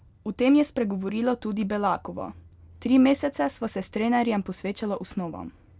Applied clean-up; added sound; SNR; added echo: none; none; none; none.